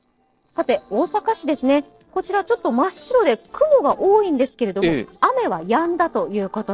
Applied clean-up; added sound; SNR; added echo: neural separator model SepFormer DNS4.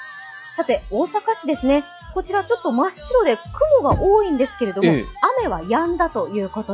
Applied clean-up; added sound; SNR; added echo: classical method log-MMSE.